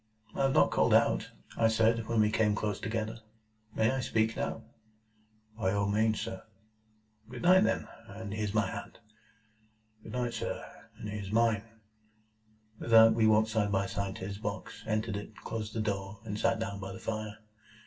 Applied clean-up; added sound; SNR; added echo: none; none; none; reverberation time 0.2 s.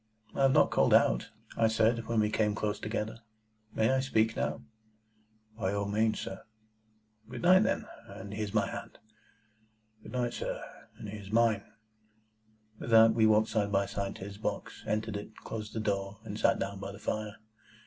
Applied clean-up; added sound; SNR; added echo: none; none; none; none.